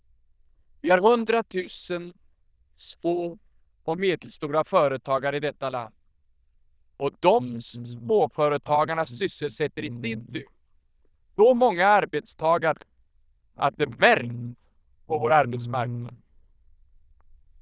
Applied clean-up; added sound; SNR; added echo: neural diffusion model UNIVERSE++.